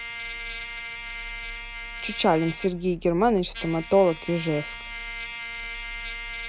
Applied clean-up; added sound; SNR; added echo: none; Trumpet; 10 dB; none.